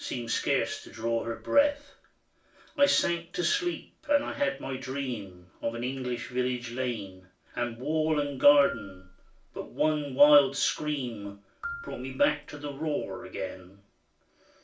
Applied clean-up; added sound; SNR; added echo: none; Marimba, xylophone; 15 dB; reverberation time 0.3 s.